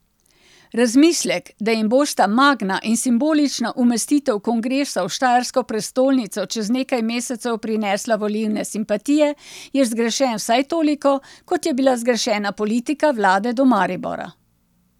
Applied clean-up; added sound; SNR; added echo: none; none; none; none.